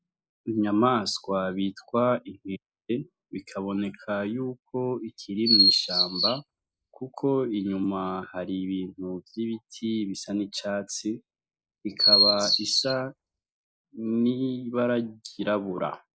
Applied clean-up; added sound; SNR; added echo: neural mask model Resemble Enhance denoiser.